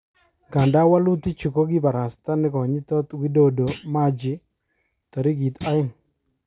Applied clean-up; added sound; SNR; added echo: none; Thump, thud; 17 dB; none.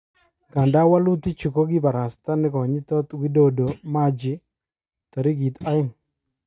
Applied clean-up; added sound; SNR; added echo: neural mask model RNNoise.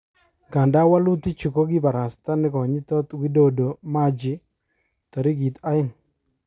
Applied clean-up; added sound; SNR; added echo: none; none; none; none.